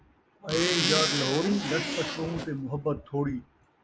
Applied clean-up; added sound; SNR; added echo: none; Zipper (clothing); 0 dB; none.